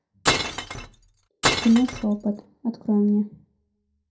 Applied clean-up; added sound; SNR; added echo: none; Glass; 1 dB; reverberation time 0.2 s.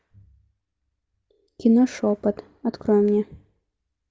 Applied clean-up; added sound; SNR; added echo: none; none; none; none.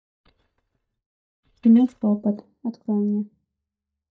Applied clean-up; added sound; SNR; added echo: neural mask model DeepFilterNet 3.